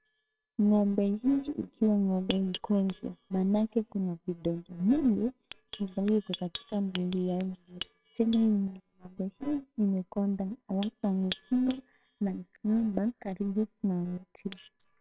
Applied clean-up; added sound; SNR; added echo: neural separator model SepFormer WHAMR!.